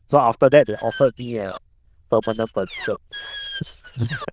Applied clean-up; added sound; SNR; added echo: neural diffusion model UNIVERSE++.